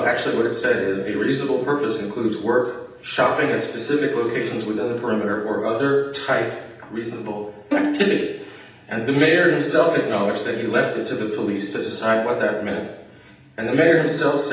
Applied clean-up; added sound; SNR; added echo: none; Bowed string instrument; 7 dB; reverberation time 0.8 s.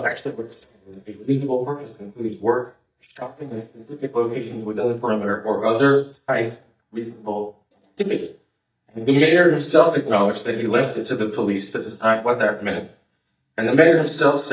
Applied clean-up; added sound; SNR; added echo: neural mask model DeepFilterNet 3.